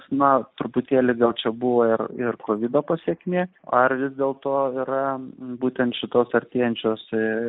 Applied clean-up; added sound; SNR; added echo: neural mask model Resemble Enhance denoiser.